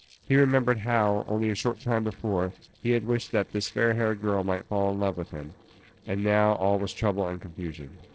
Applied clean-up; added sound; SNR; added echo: neural separator model SepFormer DNS4.